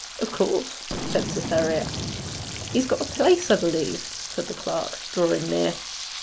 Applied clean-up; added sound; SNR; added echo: none; Frying (food) + Boom; 7 dB; none.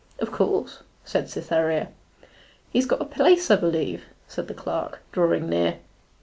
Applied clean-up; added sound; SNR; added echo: none; none; none; none.